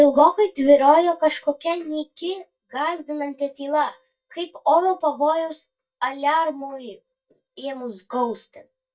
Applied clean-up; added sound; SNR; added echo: neural mask model DeepFilterNet 3.